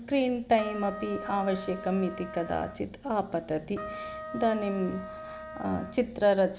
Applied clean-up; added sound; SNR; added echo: none; Trumpet; 12 dB; none.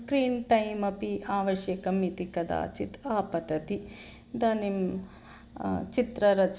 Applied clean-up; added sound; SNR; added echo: none; none; none; none.